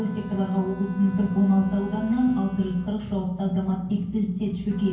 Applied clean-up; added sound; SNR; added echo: none; Bowed string instrument; 19 dB; reverberation time 0.9 s.